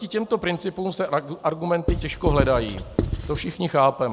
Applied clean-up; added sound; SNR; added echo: none; Writing; 2 dB; none.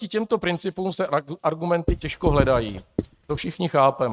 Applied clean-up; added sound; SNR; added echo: neural mask model RNNoise.